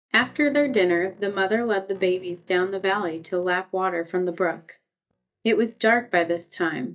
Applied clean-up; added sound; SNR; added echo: neural mask model DeepFilterNet 3.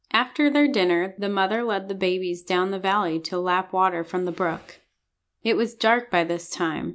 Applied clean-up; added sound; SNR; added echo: none; none; none; none.